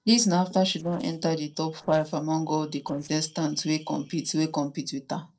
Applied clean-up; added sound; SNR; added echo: neural separator model SepFormer DNS4.